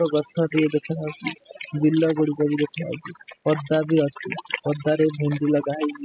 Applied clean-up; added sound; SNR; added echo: classical method spectral subtraction.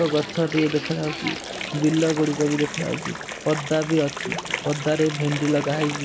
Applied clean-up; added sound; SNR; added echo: none; Water; 8 dB; none.